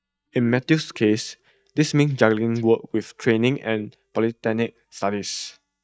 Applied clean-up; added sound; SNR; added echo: neural mask model DeepFilterNet 3.